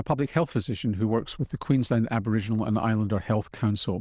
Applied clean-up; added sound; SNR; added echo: neural diffusion model UNIVERSE++.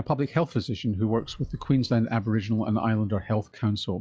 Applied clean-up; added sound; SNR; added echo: classical method log-MMSE.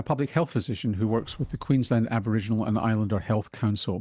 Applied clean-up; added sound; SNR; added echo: neural mask model DeepFilterNet 3.